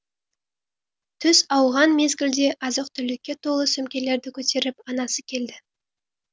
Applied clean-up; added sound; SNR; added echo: none; none; none; none.